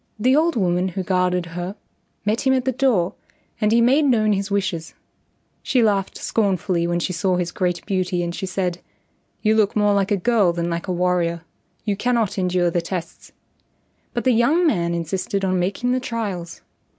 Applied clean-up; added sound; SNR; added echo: none; none; none; none.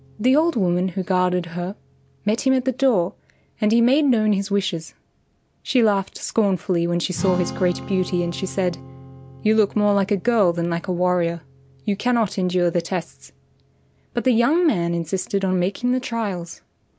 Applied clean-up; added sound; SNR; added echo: none; Strum; 19 dB; none.